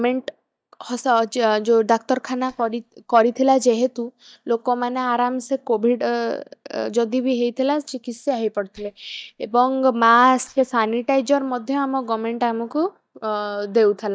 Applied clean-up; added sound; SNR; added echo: neural mask model DeepFilterNet 3.